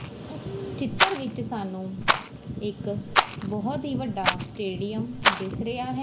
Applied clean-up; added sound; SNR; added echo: none; Rattle; -2 dB; reverberation time 0.4 s.